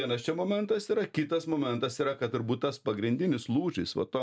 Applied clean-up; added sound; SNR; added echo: none; none; none; none.